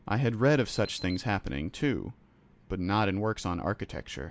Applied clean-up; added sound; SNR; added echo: none; Alarm; 20 dB; none.